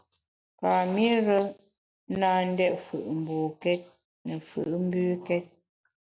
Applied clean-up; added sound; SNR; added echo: none; none; none; none.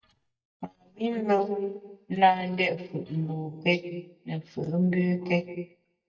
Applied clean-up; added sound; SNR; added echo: neural mask model DeepFilterNet 3.